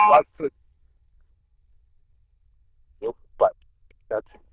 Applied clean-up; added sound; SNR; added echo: neural diffusion model UNIVERSE++.